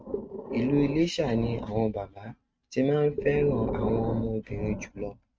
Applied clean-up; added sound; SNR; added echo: neural mask model RNNoise.